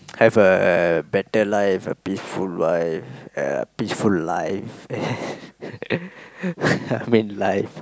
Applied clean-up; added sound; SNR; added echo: none; none; none; none.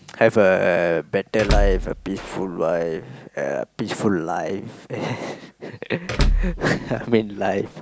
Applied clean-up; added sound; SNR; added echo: none; Door / Car; 1 dB; none.